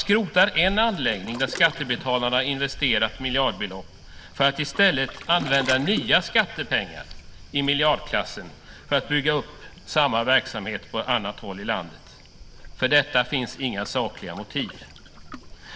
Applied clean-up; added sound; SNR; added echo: none; Waves, surf; 15 dB; none.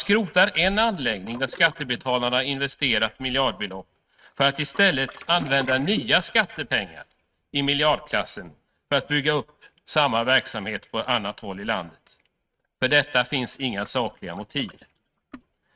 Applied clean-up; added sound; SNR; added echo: neural mask model RNNoise.